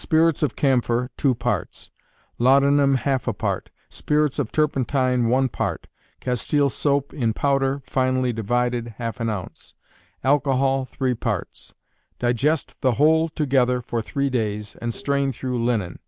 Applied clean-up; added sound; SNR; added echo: none; none; none; none.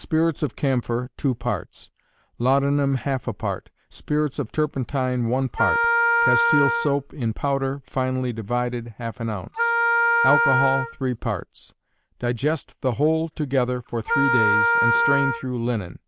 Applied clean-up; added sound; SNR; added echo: none; Wind instrument, woodwind instrument; -2 dB; none.